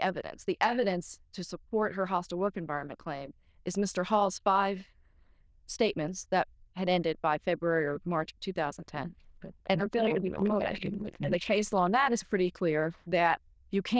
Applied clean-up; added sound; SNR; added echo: neural diffusion model UNIVERSE++.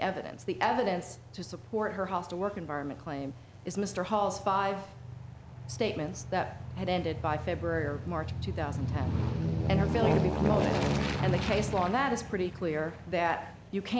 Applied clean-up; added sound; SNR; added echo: none; Aircraft; 2 dB; none.